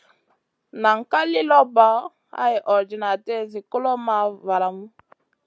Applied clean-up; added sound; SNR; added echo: none; none; none; none.